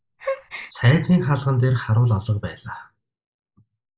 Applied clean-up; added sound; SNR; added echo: neural mask model Resemble Enhance denoiser.